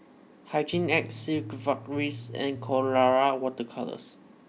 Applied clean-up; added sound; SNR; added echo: none; Bass guitar; 12 dB; none.